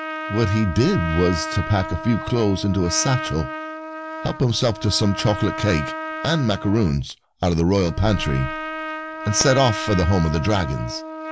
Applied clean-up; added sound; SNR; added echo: none; Trumpet; 9 dB; none.